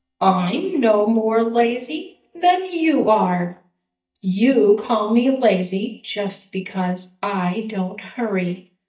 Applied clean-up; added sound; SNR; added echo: neural mask model DeepFilterNet 3.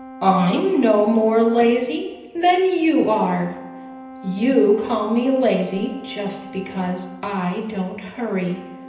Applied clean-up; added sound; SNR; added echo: none; Brass instrument; 18 dB; reverberation time 0.9 s.